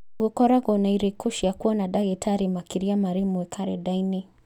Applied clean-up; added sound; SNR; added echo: none; none; none; none.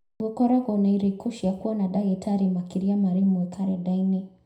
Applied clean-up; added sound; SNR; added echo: none; none; none; reverberation time 0.5 s.